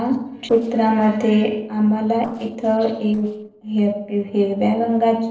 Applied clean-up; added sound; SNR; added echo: neural separator model SepFormer DNS4.